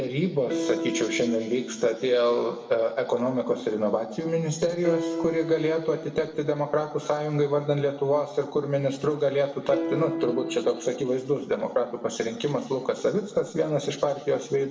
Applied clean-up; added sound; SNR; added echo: none; Piano; 9 dB; reverberation time 1.9 s.